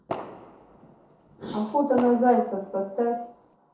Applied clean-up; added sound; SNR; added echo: none; Fireworks; 14 dB; reverberation time 0.5 s.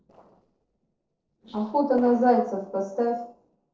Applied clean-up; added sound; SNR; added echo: neural separator model SepFormer DNS4.